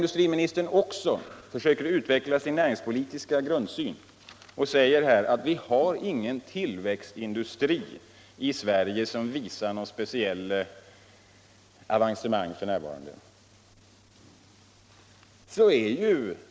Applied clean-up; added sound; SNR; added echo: none; none; none; none.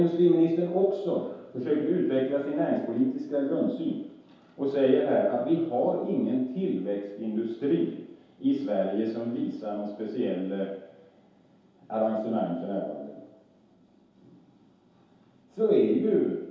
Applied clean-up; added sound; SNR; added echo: none; none; none; reverberation time 0.8 s.